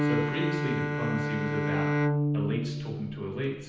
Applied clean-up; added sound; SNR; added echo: none; Bowed string instrument; -5 dB; reverberation time 0.9 s.